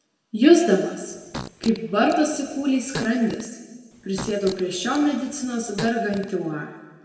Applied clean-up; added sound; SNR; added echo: none; Fart; 15 dB; reverberation time 1.3 s.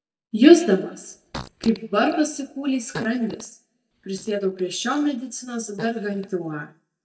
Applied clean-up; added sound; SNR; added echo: neural mask model DeepFilterNet 3.